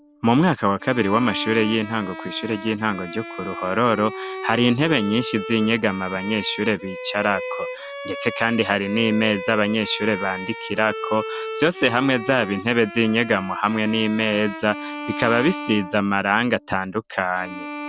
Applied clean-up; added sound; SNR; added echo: none; Bowed string instrument; 11 dB; none.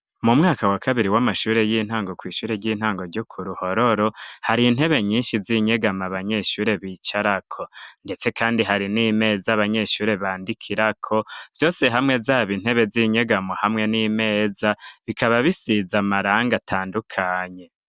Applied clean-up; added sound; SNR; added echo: none; none; none; none.